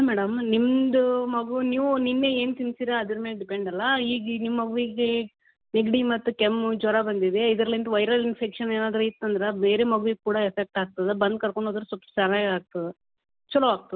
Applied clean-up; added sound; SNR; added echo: none; none; none; none.